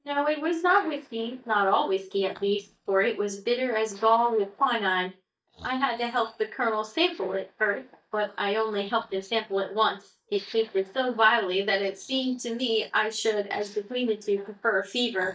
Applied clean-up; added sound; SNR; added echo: neural mask model DeepFilterNet 3.